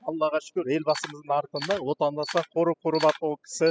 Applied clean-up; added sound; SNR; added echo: classical method spectral subtraction.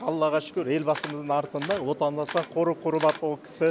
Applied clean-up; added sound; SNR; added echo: none; Camera; 14 dB; none.